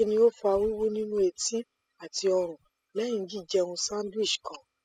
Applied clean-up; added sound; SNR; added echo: classical method spectral subtraction.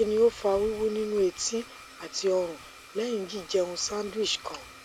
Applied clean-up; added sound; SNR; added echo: none; Domestic sounds, home sounds; 18 dB; none.